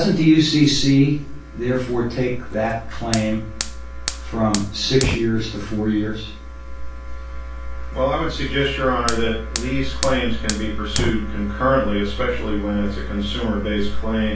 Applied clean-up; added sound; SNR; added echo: none; Fire; 13 dB; reverberation time 0.3 s.